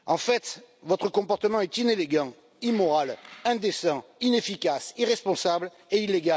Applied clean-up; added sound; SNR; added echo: none; none; none; none.